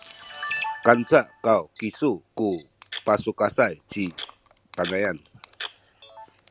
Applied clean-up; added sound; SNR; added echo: none; Camera; 13 dB; none.